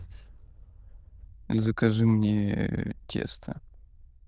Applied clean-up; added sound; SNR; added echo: neural diffusion model UNIVERSE++.